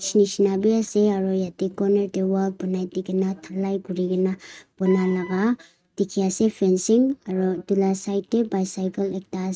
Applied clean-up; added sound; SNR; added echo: neural mask model RNNoise.